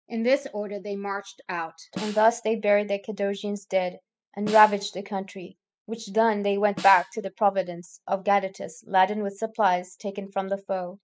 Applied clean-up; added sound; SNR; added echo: classical method spectral subtraction.